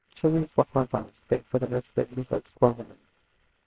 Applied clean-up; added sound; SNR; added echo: neural separator model SepFormer WHAMR!.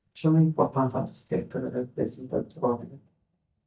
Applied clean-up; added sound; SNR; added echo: neural mask model DeepFilterNet 3.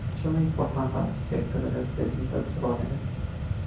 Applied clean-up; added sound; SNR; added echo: none; Mechanisms; 1 dB; reverberation time 0.6 s.